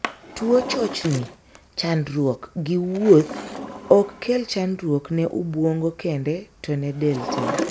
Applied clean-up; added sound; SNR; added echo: none; Drawer open or close; 11 dB; none.